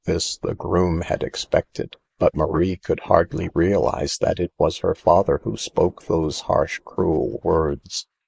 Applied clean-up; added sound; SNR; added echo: neural mask model Resemble Enhance denoiser.